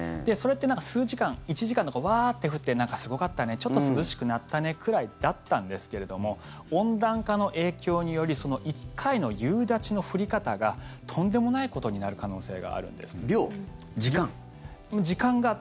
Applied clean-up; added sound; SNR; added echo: none; none; none; none.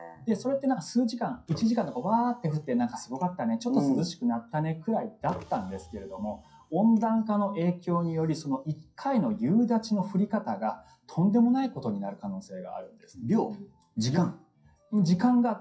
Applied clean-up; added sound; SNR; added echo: classical method WPE with log-MMSE.